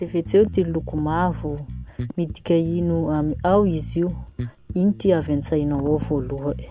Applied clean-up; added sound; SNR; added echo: none; Bass guitar; 10 dB; none.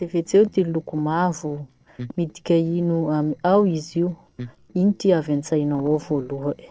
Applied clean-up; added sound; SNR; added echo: neural separator model SepFormer DNS4.